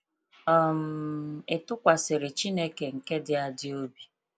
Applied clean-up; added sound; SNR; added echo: none; none; none; none.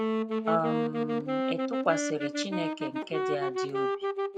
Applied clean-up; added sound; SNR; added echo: none; Wind instrument, woodwind instrument; -3 dB; none.